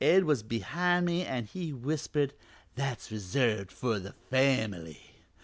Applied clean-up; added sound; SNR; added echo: none; none; none; none.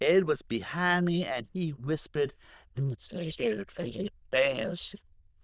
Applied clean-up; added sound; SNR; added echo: neural diffusion model UNIVERSE++.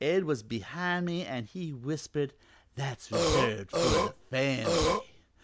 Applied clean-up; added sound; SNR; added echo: none; Burping, eructation; -5 dB; none.